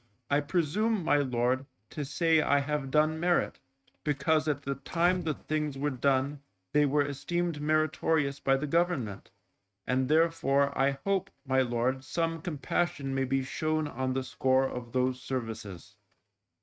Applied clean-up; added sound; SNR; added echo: neural mask model RNNoise.